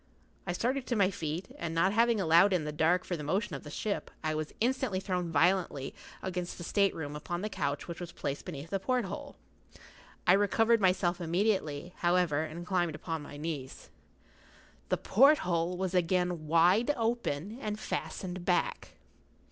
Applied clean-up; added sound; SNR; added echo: none; none; none; none.